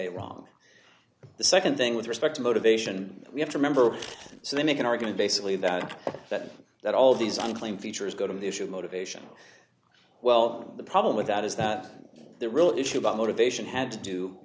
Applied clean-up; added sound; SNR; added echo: none; Scissors; 19 dB; none.